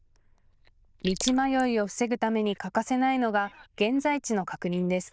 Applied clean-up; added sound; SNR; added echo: neural diffusion model UNIVERSE++.